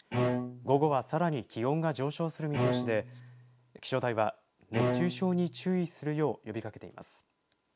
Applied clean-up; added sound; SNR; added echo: none; Bowed string instrument; 3 dB; none.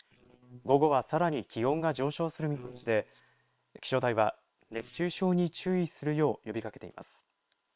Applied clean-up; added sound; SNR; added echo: neural separator model SepFormer WHAM!.